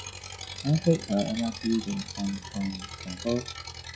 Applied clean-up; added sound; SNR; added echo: classical method log-MMSE.